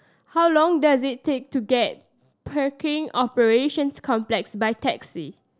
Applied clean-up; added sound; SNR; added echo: none; none; none; none.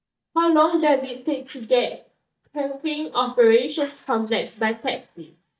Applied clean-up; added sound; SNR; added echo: neural mask model DeepFilterNet 3.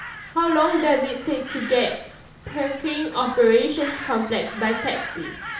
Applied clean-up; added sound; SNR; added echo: none; Crow; 12 dB; reverberation time 0.7 s.